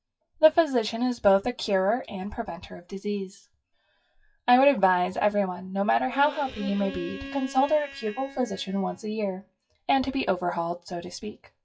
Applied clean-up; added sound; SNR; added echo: classical method WPE with log-MMSE.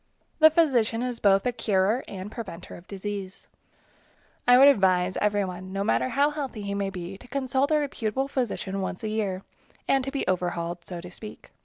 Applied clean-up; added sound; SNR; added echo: none; none; none; none.